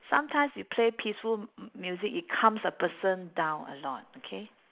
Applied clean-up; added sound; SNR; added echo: neural mask model Resemble Enhance denoiser.